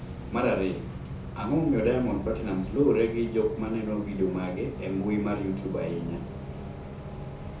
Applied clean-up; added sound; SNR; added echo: none; Bus; 8 dB; reverberation time 0.7 s.